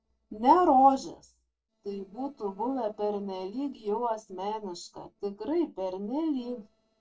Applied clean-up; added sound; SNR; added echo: neural separator model SepFormer DNS4.